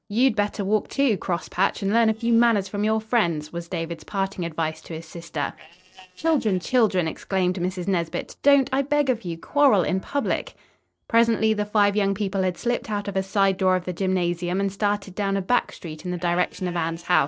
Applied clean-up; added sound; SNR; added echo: neural separator model SepFormer DNS4.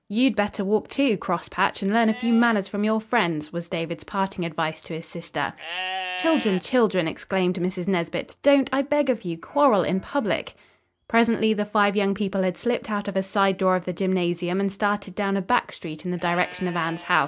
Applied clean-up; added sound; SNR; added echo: none; Livestock, farm animals, working animals; 18 dB; none.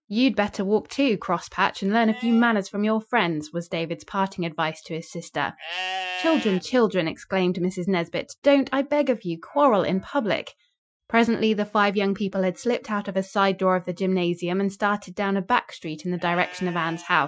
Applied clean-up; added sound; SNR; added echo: classical method Wiener filter.